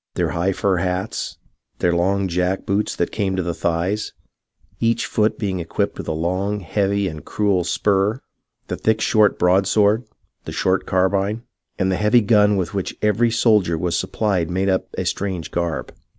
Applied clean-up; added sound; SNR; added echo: none; none; none; none.